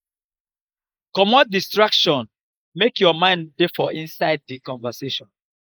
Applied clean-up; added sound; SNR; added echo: neural mask model Resemble Enhance denoiser.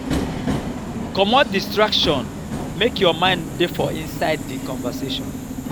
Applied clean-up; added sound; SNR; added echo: none; Subway, metro, underground; 5 dB; none.